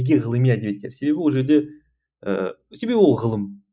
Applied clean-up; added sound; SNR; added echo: neural mask model Resemble Enhance denoiser.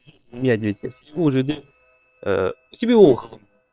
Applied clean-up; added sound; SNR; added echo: neural separator model SepFormer WHAM!.